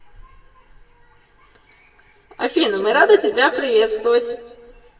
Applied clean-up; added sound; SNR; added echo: none; none; none; reverberation time 1.4 s.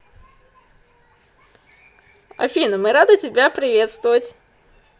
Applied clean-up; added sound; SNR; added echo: none; none; none; none.